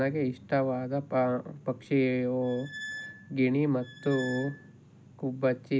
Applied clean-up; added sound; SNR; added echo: none; Squeak; 13 dB; none.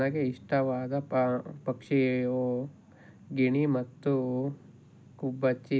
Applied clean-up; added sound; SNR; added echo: none; none; none; none.